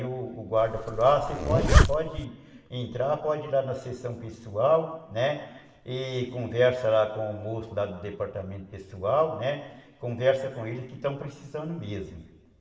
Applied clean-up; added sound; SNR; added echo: none; Zipper (clothing); -5 dB; reverberation time 1.1 s.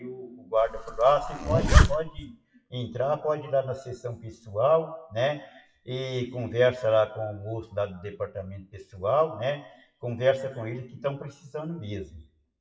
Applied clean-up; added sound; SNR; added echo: classical method WPE with log-MMSE.